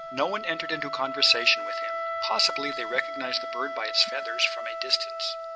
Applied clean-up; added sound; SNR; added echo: none; Wind instrument, woodwind instrument; 5 dB; none.